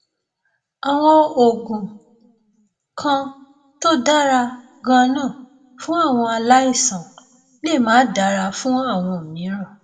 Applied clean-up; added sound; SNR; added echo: none; none; none; reverberation time 0.4 s.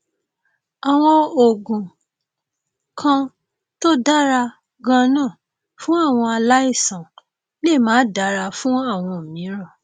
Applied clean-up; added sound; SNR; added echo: none; none; none; none.